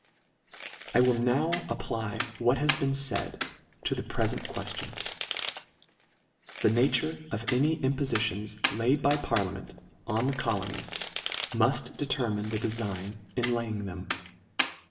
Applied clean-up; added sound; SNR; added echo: none; Domestic sounds, home sounds; 7 dB; reverberation time 0.8 s.